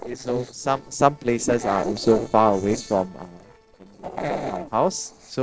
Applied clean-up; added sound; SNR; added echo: neural separator model SepFormer DNS4.